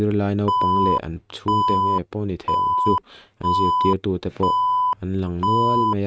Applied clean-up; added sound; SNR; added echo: neural mask model RNNoise.